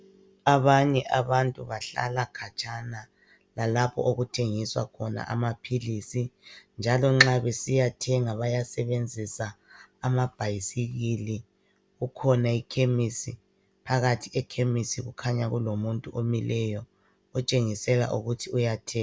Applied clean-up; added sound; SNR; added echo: none; none; none; none.